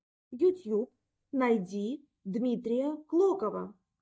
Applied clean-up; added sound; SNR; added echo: neural mask model DeepFilterNet 3.